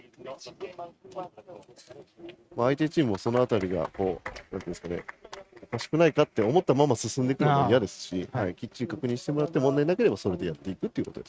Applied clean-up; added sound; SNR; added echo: neural mask model RNNoise.